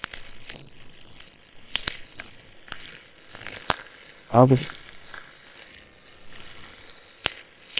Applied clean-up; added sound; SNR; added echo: neural separator model SepFormer WHAM!.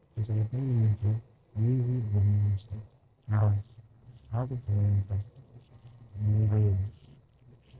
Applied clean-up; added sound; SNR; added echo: neural separator model SepFormer DNS4.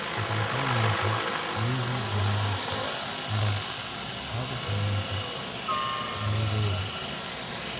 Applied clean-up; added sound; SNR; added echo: none; Aircraft; 0 dB; none.